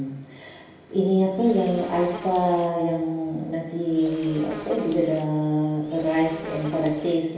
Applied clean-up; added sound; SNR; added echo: none; Insect; 15 dB; reverberation time 0.9 s.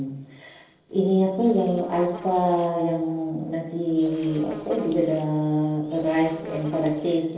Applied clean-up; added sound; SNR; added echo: neural separator model SepFormer DNS4.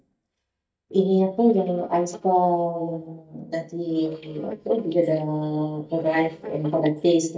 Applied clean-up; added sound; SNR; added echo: neural mask model DeepFilterNet 3.